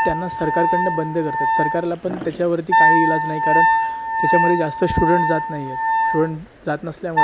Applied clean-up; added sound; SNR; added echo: none; Wind instrument, woodwind instrument; -3 dB; none.